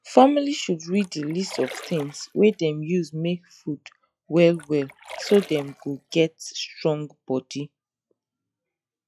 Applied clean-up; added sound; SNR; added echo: classical method log-MMSE.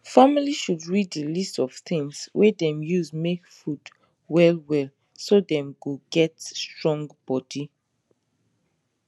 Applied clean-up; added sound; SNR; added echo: none; none; none; none.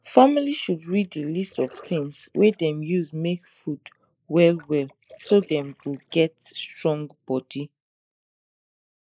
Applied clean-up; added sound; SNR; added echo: neural mask model Resemble Enhance denoiser.